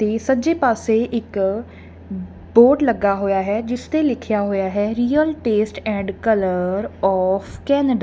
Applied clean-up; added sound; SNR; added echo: none; none; none; none.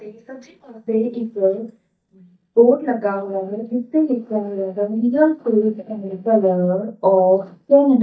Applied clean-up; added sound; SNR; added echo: neural mask model DeepFilterNet 3.